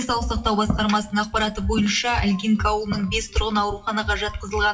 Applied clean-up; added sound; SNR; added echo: classical method WPE with log-MMSE.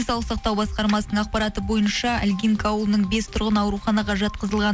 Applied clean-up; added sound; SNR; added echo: none; none; none; none.